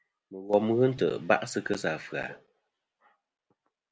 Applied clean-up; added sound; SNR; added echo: none; none; none; none.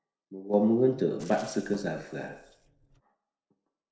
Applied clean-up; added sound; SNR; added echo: neural separator model SepFormer DNS4.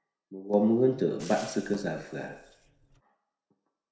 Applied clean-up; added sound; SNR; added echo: none; Frying (food); 20 dB; reverberation time 0.6 s.